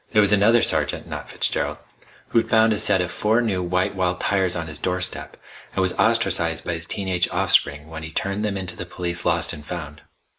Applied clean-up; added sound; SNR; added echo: neural mask model Resemble Enhance denoiser.